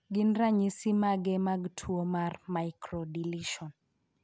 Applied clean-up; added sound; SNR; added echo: none; none; none; none.